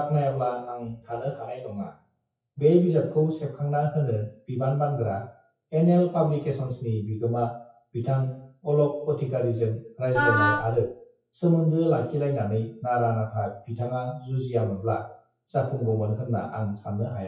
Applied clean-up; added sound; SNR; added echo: classical method WPE with log-MMSE.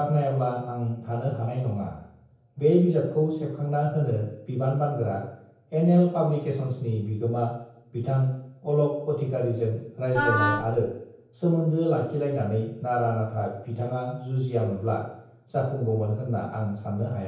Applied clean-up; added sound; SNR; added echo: none; Wind instrument, woodwind instrument; 1 dB; reverberation time 0.9 s.